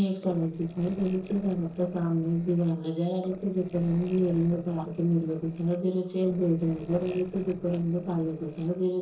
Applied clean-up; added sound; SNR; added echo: neural separator model SepFormer DNS4.